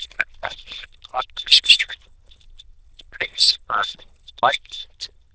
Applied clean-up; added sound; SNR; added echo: neural diffusion model UNIVERSE++.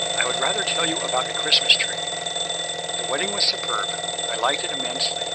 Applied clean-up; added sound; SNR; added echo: none; Alarm / Bell; -1 dB; none.